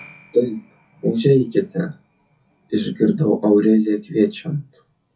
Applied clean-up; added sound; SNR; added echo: classical method WPE with log-MMSE.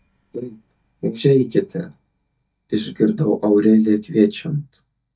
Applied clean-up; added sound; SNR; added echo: neural mask model DeepFilterNet 3.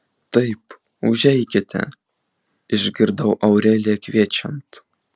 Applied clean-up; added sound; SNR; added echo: none; none; none; none.